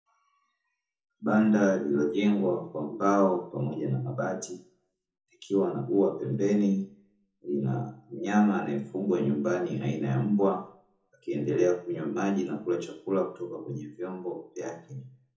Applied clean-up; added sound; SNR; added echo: none; none; none; reverberation time 0.6 s.